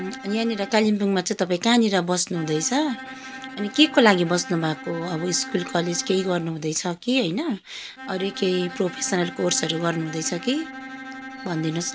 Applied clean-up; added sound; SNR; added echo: none; Bowed string instrument; 15 dB; none.